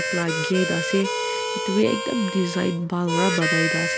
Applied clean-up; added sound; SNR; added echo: none; Harmonica; 2 dB; none.